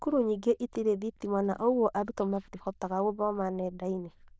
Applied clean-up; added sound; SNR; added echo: neural diffusion model UNIVERSE++.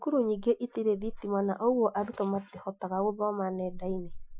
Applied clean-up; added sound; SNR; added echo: classical method Wiener filter.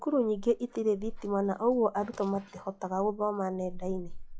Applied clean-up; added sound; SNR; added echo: classical method log-MMSE.